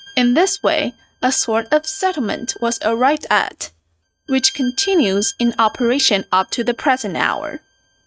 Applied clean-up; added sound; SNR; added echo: neural mask model RNNoise.